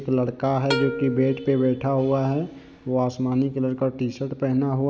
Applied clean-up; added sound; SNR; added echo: none; Plucked string instrument; 11 dB; none.